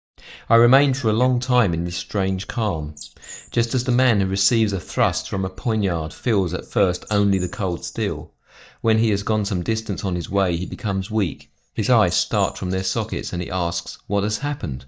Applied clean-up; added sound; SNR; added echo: neural mask model DeepFilterNet 3.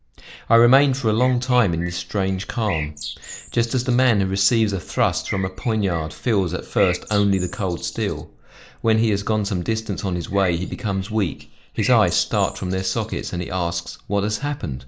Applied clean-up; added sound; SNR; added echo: neural mask model Resemble Enhance denoiser.